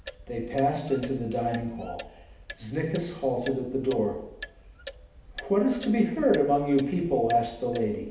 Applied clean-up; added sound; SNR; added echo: none; Clock; 17 dB; reverberation time 0.8 s.